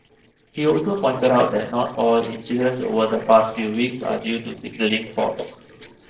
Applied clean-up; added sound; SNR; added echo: neural separator model SepFormer DNS4.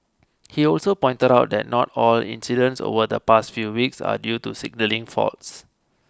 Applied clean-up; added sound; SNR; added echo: none; none; none; none.